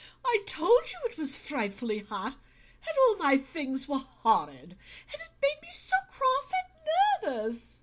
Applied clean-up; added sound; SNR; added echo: none; none; none; none.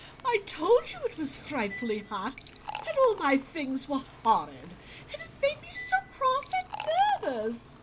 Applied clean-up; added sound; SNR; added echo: none; Liquid; 16 dB; none.